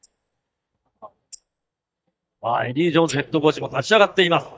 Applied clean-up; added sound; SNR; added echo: neural mask model DeepFilterNet 3.